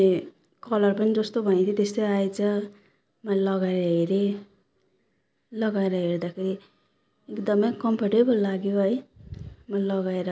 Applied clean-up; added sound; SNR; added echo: none; none; none; none.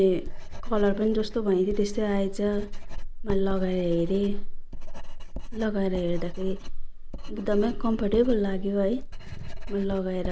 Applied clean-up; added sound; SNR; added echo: none; Writing; 2 dB; none.